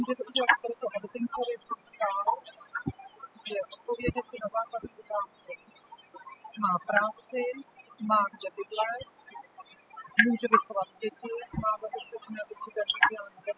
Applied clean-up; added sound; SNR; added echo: classical method spectral subtraction.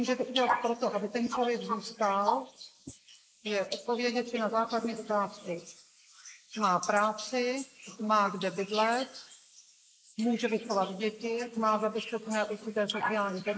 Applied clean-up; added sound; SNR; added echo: neural mask model Resemble Enhance denoiser.